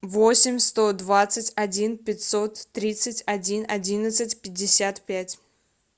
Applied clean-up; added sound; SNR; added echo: none; none; none; none.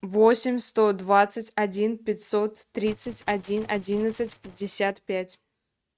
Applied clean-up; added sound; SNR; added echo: neural mask model RNNoise.